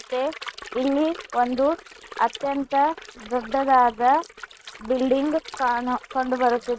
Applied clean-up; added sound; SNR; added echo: neural mask model RNNoise.